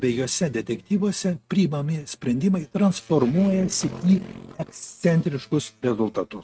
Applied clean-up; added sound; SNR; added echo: neural mask model RNNoise.